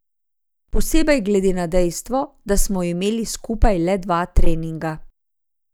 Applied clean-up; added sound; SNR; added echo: none; none; none; none.